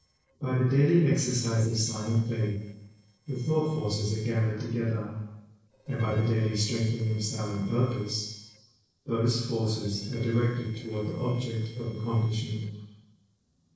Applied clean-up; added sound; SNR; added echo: neural separator model SepFormer DNS4.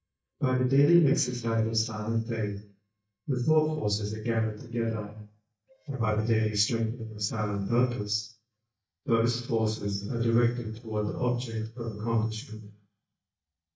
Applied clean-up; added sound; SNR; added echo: neural mask model DeepFilterNet 3.